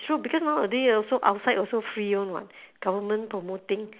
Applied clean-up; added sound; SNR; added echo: none; none; none; none.